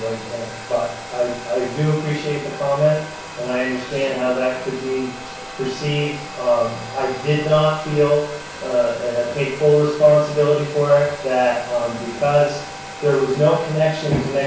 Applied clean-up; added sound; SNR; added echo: none; Domestic sounds, home sounds; 14 dB; reverberation time 0.6 s.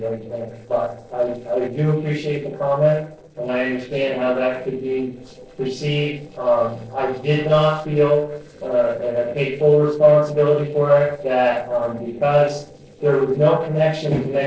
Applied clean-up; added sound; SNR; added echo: neural separator model SepFormer DNS4.